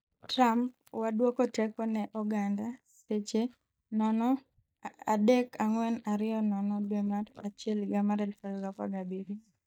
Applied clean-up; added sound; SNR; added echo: neural mask model DeepFilterNet 3.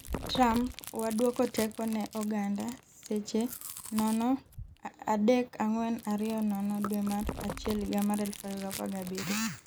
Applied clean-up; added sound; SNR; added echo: none; Chewing, mastication; 12 dB; none.